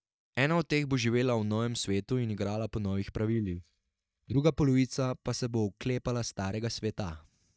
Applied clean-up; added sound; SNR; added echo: neural mask model DeepFilterNet 3.